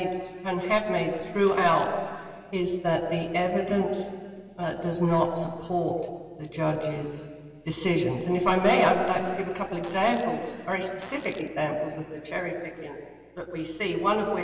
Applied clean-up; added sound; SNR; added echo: none; Fart; 19 dB; reverberation time 2.5 s.